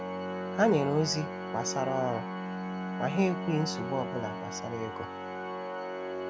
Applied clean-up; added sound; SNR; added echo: none; Organ; 4 dB; none.